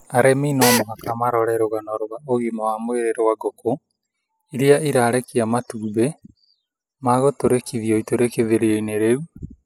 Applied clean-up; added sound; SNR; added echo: classical method spectral subtraction.